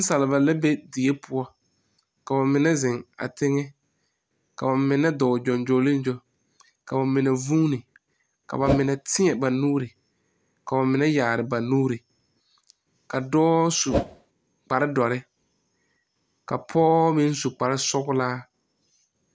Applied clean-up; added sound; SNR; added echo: none; Whoosh, swoosh, swish; 3 dB; none.